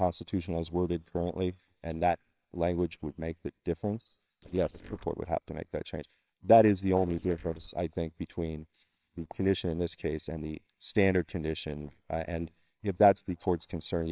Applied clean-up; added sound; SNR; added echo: neural separator model SepFormer WHAMR!.